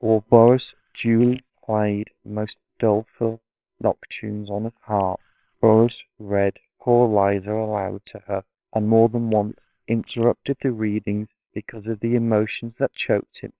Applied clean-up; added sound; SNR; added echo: neural separator model SepFormer WHAMR!.